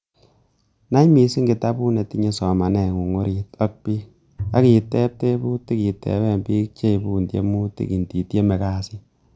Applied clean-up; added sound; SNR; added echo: none; Bowed string instrument; 13 dB; none.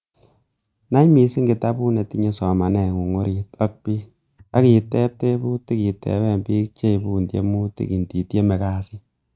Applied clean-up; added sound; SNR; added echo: neural mask model RNNoise.